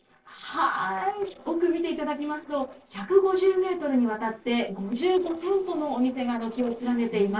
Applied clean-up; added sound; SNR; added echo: neural separator model SepFormer DNS4.